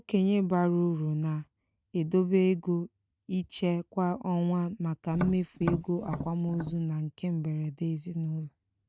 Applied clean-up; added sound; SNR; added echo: neural mask model RNNoise.